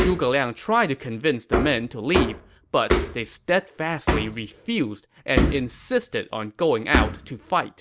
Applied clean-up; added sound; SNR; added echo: none; Hammer; 3 dB; none.